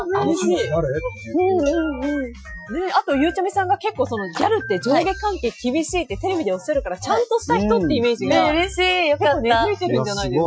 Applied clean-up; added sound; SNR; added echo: classical method Wiener filter.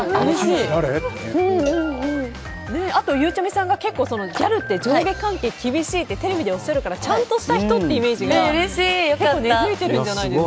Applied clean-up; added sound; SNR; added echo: none; Cowbell + Skateboard; 17 dB; none.